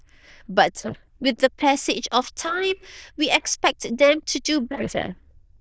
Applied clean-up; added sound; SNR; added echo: neural diffusion model UNIVERSE++.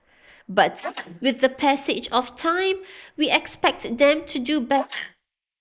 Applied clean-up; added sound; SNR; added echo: neural mask model Resemble Enhance denoiser.